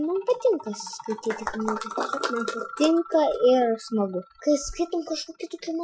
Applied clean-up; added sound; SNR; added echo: classical method Wiener filter.